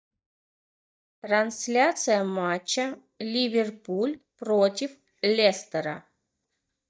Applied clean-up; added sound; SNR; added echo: neural mask model DeepFilterNet 3.